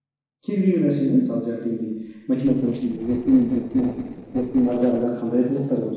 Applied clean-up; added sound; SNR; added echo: neural separator model SepFormer DNS4.